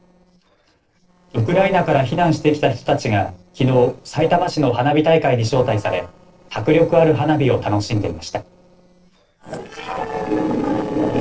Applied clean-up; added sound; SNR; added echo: neural separator model SepFormer DNS4.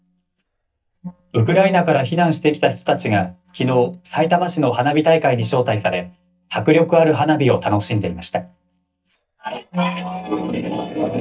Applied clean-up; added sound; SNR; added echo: neural mask model DeepFilterNet 3.